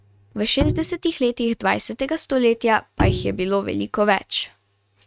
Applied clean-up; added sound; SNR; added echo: neural mask model RNNoise.